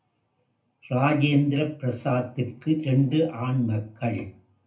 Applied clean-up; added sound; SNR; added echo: none; none; none; reverberation time 0.3 s.